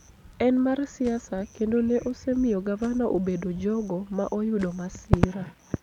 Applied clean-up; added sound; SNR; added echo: none; Crackle; 7 dB; none.